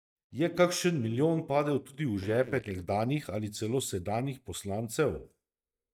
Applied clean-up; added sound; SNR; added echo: neural mask model DeepFilterNet 3.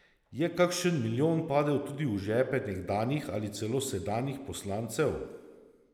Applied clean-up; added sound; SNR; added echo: none; none; none; none.